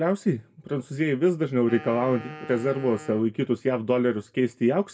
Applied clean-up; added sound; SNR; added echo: none; Wind instrument, woodwind instrument; 19 dB; reverberation time 0.2 s.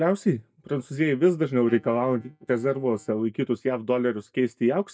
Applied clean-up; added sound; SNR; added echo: neural mask model DeepFilterNet 3.